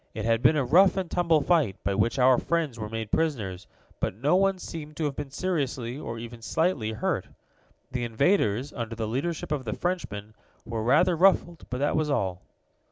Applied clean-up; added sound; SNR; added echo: none; none; none; none.